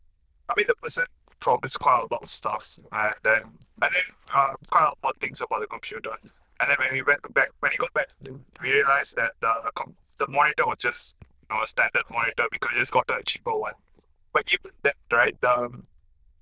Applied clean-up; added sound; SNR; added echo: neural diffusion model UNIVERSE++.